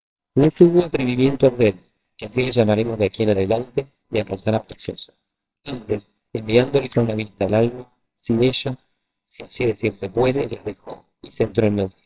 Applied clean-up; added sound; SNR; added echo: neural separator model SepFormer WHAMR!.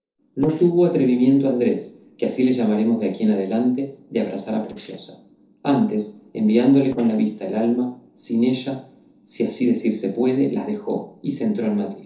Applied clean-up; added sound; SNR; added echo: neural separator model SepFormer DNS4.